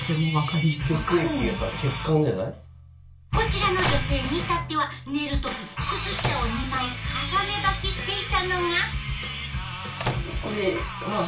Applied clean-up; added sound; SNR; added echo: none; Microwave oven; 6 dB; reverberation time 0.2 s.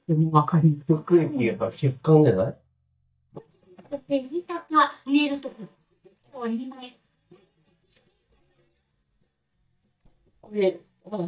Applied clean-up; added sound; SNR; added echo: neural mask model DeepFilterNet 3.